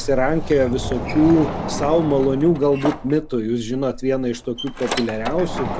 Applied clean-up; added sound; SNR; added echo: none; Sliding door; 7 dB; none.